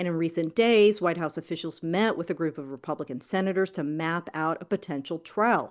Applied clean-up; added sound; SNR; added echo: none; none; none; none.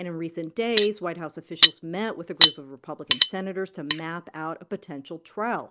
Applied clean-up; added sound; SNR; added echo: none; Cutlery, silverware; -5 dB; none.